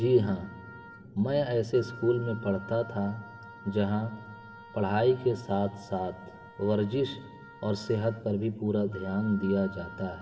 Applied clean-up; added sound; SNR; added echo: none; Wind instrument, woodwind instrument; 18 dB; reverberation time 1.6 s.